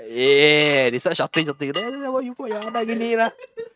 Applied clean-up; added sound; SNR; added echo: neural mask model RNNoise.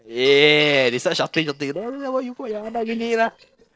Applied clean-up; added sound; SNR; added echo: neural separator model SepFormer DNS4.